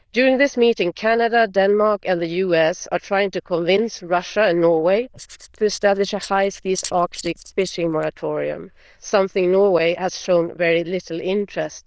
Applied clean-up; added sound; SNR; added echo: neural diffusion model UNIVERSE++.